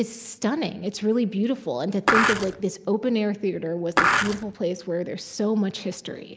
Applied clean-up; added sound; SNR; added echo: none; Skateboard; -4 dB; none.